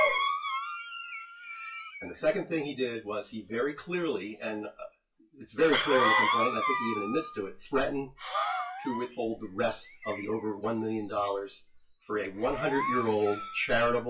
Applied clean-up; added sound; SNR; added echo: classical method WPE with log-MMSE.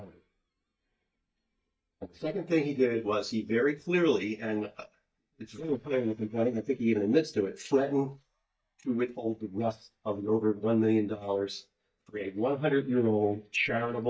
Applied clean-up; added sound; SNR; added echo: neural mask model DeepFilterNet 3.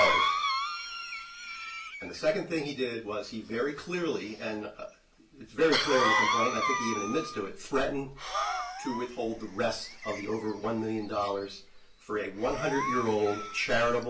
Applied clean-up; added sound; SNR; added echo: none; Cough; 2 dB; reverberation time 0.3 s.